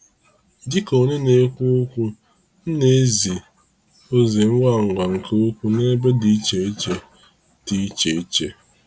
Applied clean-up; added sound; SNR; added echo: none; none; none; none.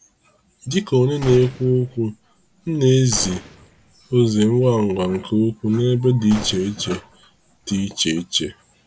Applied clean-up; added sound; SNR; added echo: none; Gunshot, gunfire; 17 dB; none.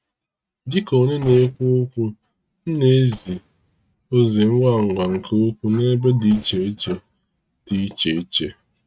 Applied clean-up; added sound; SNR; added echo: neural mask model RNNoise.